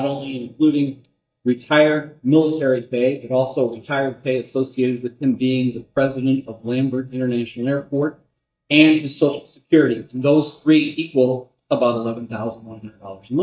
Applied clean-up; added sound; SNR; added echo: neural mask model DeepFilterNet 3.